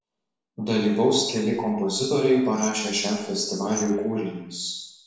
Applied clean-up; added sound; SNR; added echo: none; Glass; 11 dB; reverberation time 0.8 s.